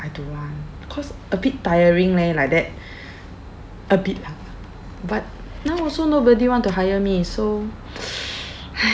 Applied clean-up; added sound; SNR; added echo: none; none; none; none.